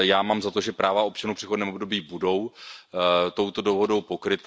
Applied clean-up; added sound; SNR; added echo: none; none; none; none.